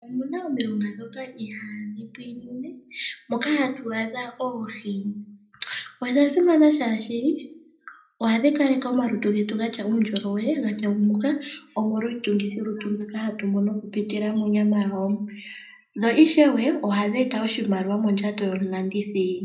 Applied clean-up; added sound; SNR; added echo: none; none; none; reverberation time 0.4 s.